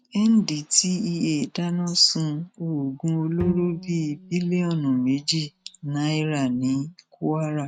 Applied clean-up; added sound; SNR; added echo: neural mask model RNNoise.